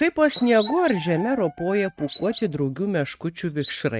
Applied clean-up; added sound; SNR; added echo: neural mask model RNNoise.